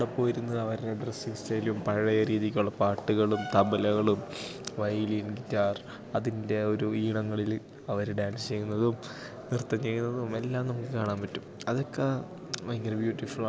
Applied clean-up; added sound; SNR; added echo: none; none; none; none.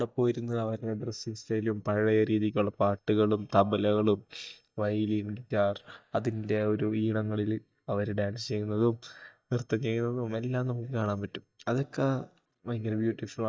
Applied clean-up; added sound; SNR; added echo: neural mask model DeepFilterNet 3.